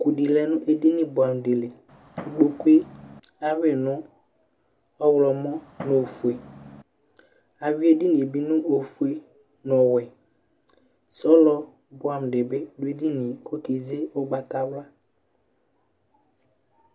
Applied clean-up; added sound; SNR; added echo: none; Fireworks; 17 dB; none.